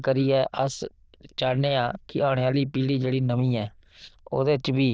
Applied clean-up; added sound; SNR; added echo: neural diffusion model UNIVERSE++.